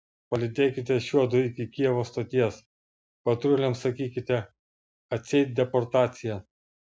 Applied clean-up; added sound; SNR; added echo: none; none; none; none.